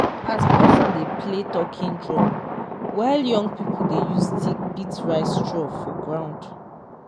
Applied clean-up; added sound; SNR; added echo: none; Thunder; -5 dB; none.